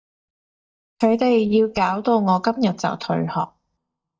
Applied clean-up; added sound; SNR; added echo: neural mask model DeepFilterNet 3.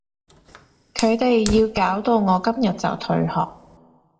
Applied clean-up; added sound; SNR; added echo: none; Fire; 15 dB; reverberation time 0.5 s.